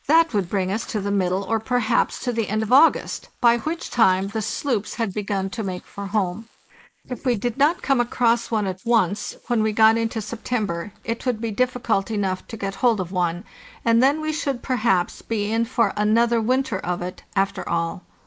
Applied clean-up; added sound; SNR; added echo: neural mask model Resemble Enhance denoiser.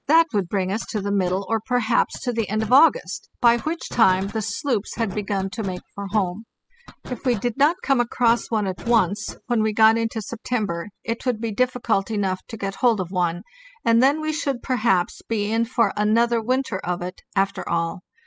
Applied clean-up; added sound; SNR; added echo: classical method spectral subtraction.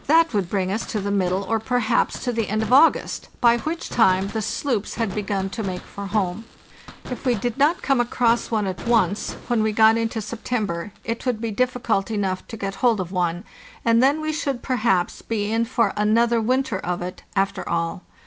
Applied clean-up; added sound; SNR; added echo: none; Fireworks; 19 dB; none.